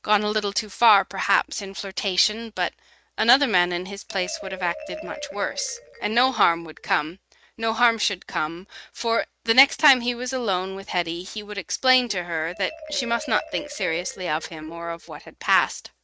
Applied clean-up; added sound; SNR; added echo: neural mask model RNNoise.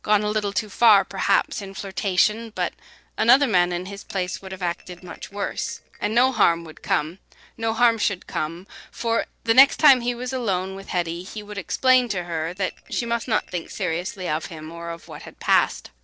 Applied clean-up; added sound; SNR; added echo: neural separator model SepFormer DNS4.